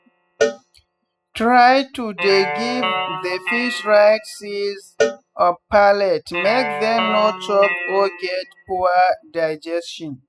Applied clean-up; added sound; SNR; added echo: classical method spectral subtraction.